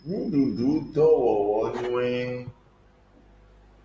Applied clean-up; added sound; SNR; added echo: none; none; none; none.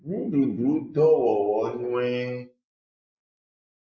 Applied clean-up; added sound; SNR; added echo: neural mask model Resemble Enhance denoiser.